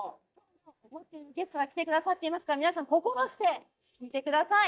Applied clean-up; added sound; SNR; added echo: neural mask model DeepFilterNet 3.